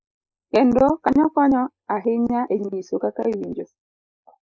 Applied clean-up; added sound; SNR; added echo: neural mask model Resemble Enhance denoiser.